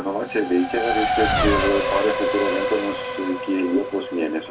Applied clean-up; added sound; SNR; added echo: none; Race car, auto racing / Accelerating, revving, vroom; 1 dB; reverberation time 0.2 s.